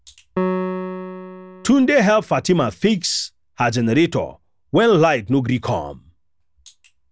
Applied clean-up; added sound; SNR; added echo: none; Piano; 9 dB; none.